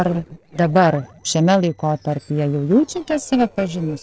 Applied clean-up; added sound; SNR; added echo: neural separator model SepFormer DNS4.